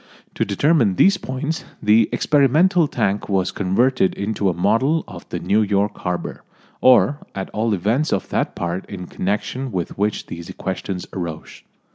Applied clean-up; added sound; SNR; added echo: none; none; none; none.